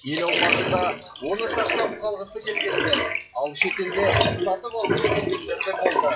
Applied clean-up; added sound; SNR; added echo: classical method WPE with log-MMSE.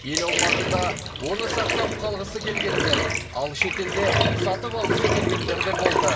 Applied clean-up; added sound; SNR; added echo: none; Bathtub (filling or washing); -4 dB; reverberation time 3.0 s.